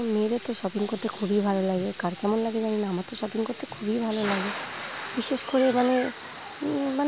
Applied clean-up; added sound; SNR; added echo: none; Thunder / Rain; 13 dB; none.